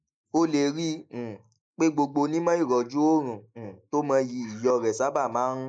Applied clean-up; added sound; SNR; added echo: neural mask model Resemble Enhance denoiser.